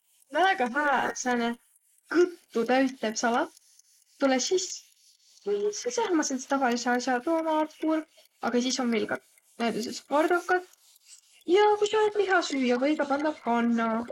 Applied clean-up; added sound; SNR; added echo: neural mask model Resemble Enhance denoiser.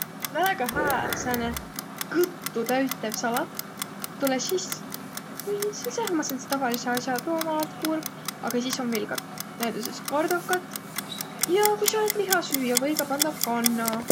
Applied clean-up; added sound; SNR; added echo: none; Clock + Growling; 4 dB; none.